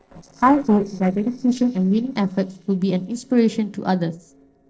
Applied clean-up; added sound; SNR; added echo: neural separator model SepFormer DNS4.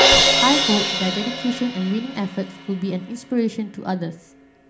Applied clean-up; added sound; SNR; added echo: none; Crash cymbal; -2 dB; reverberation time 0.4 s.